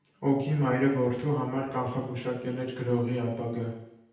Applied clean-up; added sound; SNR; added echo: none; none; none; reverberation time 0.8 s.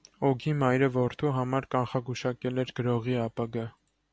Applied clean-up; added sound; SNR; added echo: none; none; none; none.